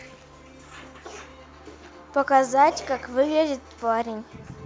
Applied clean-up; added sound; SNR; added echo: none; none; none; none.